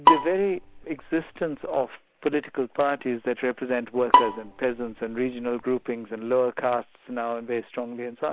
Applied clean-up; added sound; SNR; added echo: none; Bowed string instrument; -2 dB; none.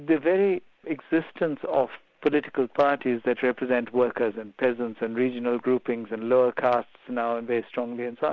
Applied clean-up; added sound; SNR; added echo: none; none; none; none.